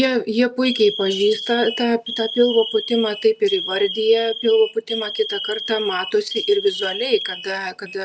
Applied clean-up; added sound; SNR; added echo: none; Alarm; 10 dB; none.